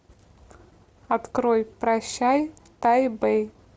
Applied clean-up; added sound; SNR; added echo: none; none; none; none.